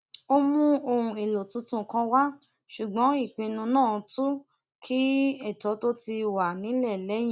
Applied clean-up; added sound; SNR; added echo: none; none; none; none.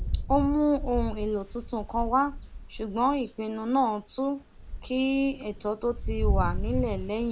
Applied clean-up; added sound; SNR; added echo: none; Rain; 4 dB; none.